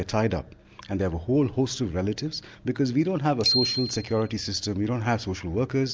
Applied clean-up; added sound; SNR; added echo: none; Bicycle bell; 3 dB; none.